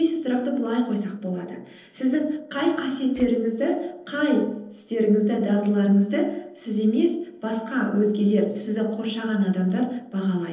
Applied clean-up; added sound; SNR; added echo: neural separator model SepFormer DNS4.